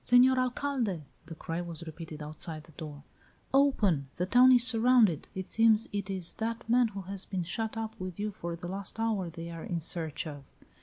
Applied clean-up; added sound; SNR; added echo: none; none; none; none.